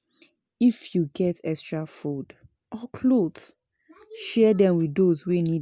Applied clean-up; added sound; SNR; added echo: none; none; none; none.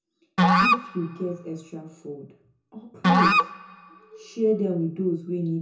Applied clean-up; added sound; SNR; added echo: none; Musical instrument; -4 dB; reverberation time 0.6 s.